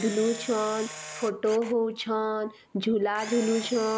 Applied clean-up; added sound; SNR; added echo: none; Camera; 14 dB; none.